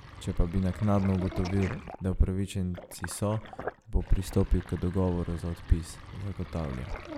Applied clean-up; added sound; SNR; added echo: none; Sink (filling or washing); 14 dB; none.